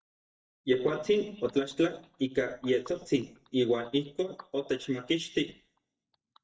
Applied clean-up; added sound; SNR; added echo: neural mask model DeepFilterNet 3.